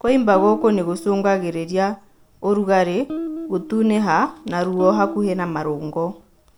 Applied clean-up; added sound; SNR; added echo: none; Guitar; 12 dB; none.